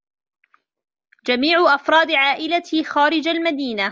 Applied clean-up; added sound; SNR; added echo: none; none; none; none.